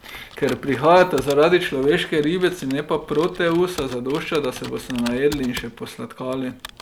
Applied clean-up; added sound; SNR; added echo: none; Computer keyboard; 18 dB; none.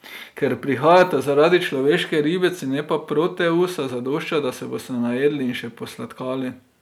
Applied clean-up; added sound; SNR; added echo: none; none; none; none.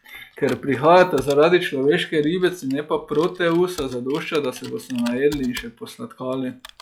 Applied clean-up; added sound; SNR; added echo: classical method log-MMSE.